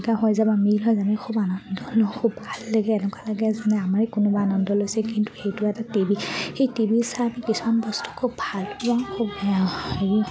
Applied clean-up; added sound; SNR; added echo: none; none; none; none.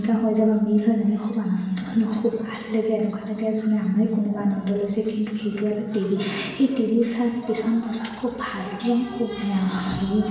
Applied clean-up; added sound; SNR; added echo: none; none; none; reverberation time 1.2 s.